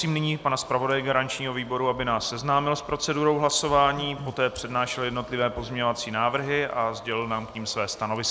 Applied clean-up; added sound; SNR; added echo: none; none; none; none.